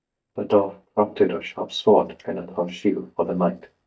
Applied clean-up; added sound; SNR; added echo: neural mask model DeepFilterNet 3.